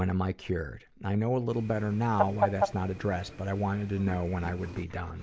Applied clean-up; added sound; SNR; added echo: none; Fowl; 5 dB; none.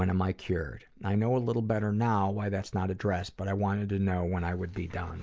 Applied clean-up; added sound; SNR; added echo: none; none; none; none.